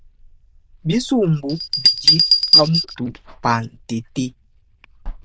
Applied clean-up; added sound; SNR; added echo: neural diffusion model UNIVERSE++.